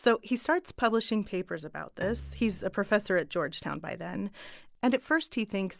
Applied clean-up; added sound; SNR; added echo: none; Bowed string instrument; 18 dB; none.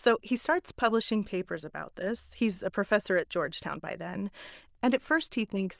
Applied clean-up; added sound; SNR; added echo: neural diffusion model UNIVERSE++.